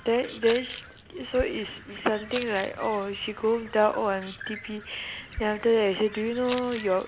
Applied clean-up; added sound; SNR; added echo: none; Bird + Crumpling, crinkling; 14 dB; none.